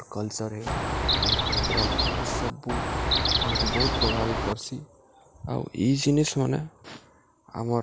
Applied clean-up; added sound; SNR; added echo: none; Chirp, tweet; -4 dB; none.